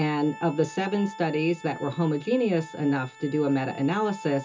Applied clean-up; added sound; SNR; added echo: none; Organ; 18 dB; reverberation time 0.2 s.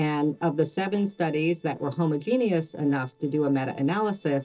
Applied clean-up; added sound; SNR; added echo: neural separator model SepFormer DNS4.